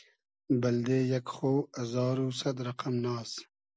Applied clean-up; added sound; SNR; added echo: none; none; none; none.